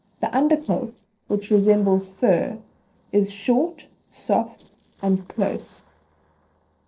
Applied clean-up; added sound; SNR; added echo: neural separator model SepFormer DNS4.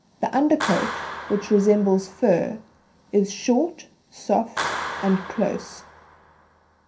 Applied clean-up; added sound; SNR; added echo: none; Clapping; 11 dB; reverberation time 0.3 s.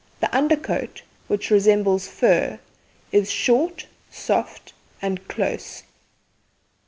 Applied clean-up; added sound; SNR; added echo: none; none; none; none.